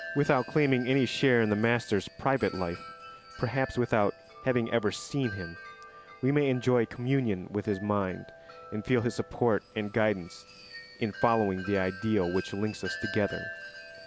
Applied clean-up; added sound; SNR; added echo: none; Wind chime; 15 dB; none.